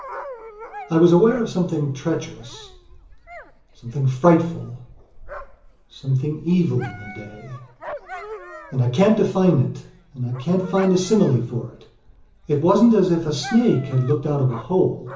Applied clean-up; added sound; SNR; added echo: none; Dog; 18 dB; reverberation time 0.7 s.